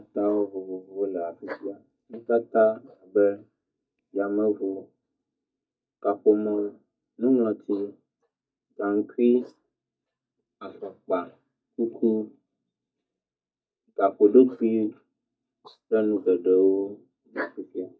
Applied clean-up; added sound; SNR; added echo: neural mask model DeepFilterNet 3.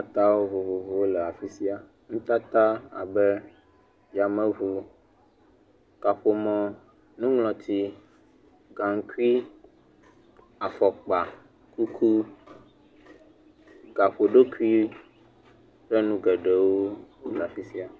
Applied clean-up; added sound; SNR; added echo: none; none; none; none.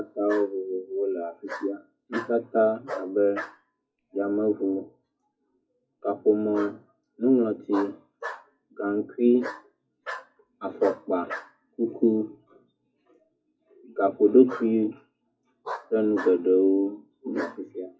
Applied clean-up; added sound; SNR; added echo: classical method WPE with log-MMSE.